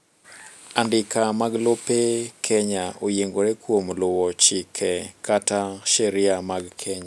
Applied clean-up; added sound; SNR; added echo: none; none; none; none.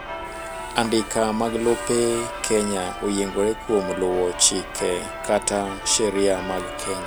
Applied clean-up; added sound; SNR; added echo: none; Church bell; 9 dB; none.